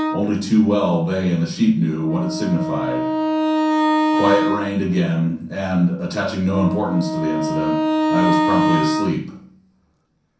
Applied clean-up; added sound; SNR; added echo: none; Wind instrument, woodwind instrument; 1 dB; reverberation time 0.6 s.